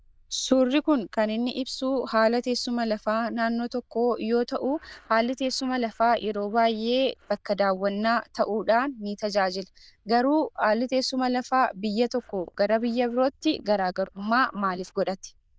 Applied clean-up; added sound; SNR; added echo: neural diffusion model UNIVERSE++.